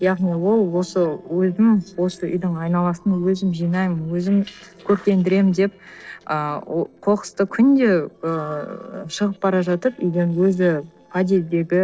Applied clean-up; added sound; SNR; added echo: neural separator model SepFormer DNS4.